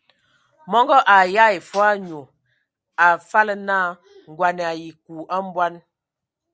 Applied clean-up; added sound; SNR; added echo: none; none; none; none.